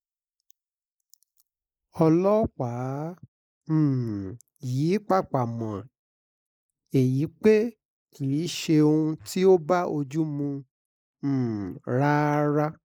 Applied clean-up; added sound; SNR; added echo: neural mask model Resemble Enhance denoiser.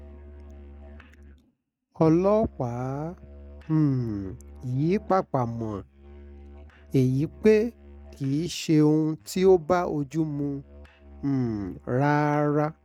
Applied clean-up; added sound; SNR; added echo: neural mask model RNNoise.